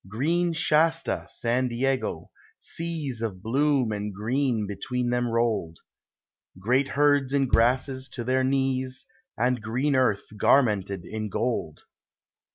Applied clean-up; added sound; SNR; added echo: none; Bass drum; 2 dB; none.